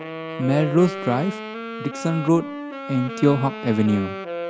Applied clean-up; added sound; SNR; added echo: none; Wind instrument, woodwind instrument; 9 dB; none.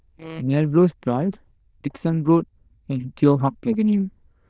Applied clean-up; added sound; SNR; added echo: neural diffusion model UNIVERSE++.